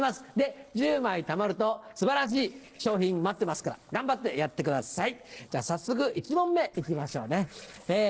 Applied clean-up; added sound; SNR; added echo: neural separator model SepFormer DNS4.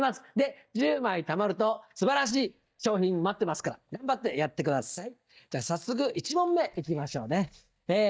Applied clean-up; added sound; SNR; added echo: neural mask model DeepFilterNet 3.